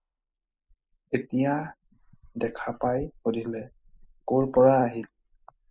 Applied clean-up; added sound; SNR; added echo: classical method spectral subtraction.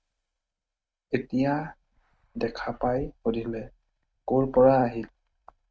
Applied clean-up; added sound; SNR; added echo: neural mask model RNNoise.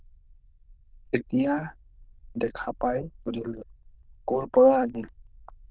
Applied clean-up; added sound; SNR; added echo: neural diffusion model UNIVERSE++.